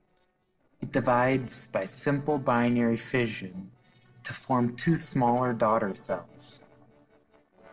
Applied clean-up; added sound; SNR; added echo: neural separator model SepFormer DNS4.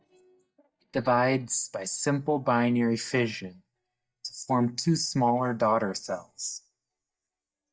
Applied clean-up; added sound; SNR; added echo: neural mask model DeepFilterNet 3.